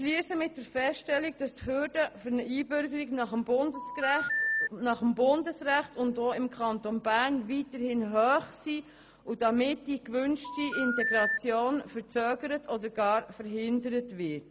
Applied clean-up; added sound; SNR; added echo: none; Telephone; 4 dB; none.